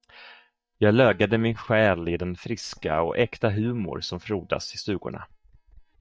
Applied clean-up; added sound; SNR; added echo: neural mask model DeepFilterNet 3.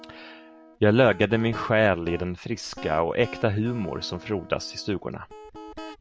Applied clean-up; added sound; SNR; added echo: none; Guitar; 18 dB; none.